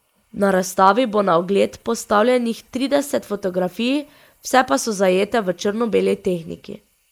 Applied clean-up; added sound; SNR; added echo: neural mask model Resemble Enhance denoiser.